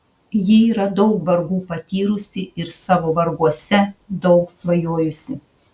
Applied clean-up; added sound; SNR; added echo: none; none; none; none.